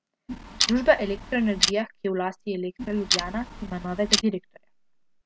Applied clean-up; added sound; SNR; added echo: none; Clock; 3 dB; none.